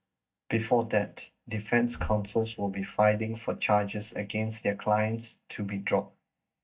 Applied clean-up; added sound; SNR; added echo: neural mask model DeepFilterNet 3.